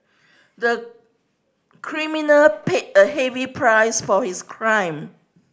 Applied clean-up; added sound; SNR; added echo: none; none; none; none.